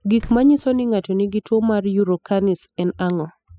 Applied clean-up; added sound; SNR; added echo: classical method spectral subtraction.